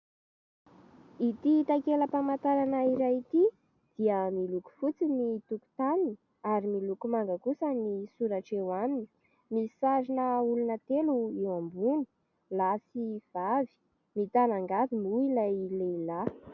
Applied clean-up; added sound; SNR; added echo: none; none; none; none.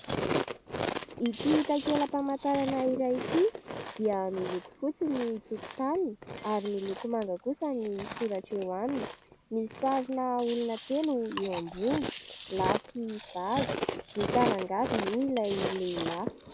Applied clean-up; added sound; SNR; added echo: none; Chewing, mastication; 4 dB; none.